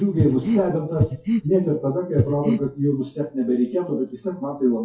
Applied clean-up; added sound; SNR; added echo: classical method WPE with log-MMSE.